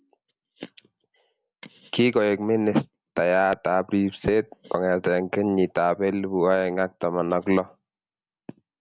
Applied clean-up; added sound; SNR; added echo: none; none; none; none.